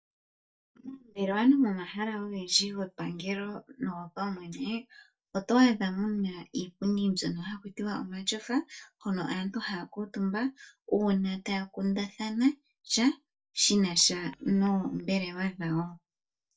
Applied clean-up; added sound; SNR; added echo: neural mask model DeepFilterNet 3.